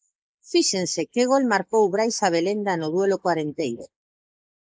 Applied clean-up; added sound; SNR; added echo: neural mask model Resemble Enhance denoiser.